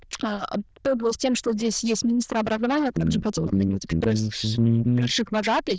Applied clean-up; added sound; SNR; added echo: neural diffusion model UNIVERSE++.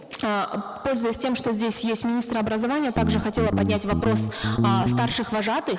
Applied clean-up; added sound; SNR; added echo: none; Guitar; -1 dB; none.